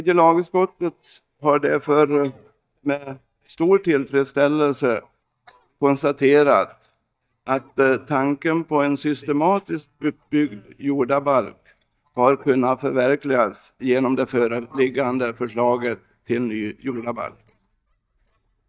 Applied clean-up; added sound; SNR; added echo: neural mask model DeepFilterNet 3.